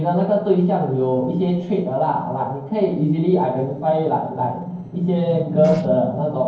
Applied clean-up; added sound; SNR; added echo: neural separator model SepFormer DNS4.